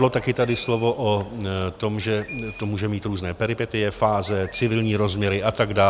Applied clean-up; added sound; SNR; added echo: none; Bird; 17 dB; none.